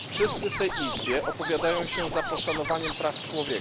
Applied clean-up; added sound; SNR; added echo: none; Scratching (performance technique) + Rain; 3 dB; none.